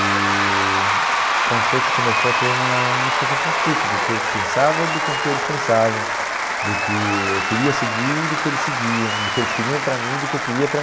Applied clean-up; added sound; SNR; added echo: none; Applause / Crowd / Cheering; -4 dB; none.